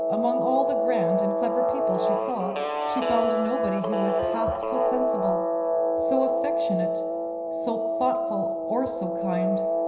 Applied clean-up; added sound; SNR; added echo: none; Guitar; -5 dB; reverberation time 0.9 s.